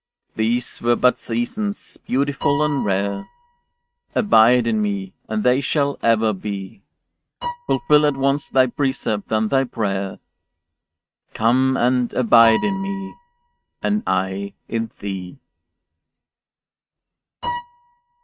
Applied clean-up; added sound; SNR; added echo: neural mask model RNNoise.